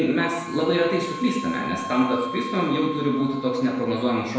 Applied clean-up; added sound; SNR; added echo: none; Wind instrument, woodwind instrument; 11 dB; reverberation time 0.9 s.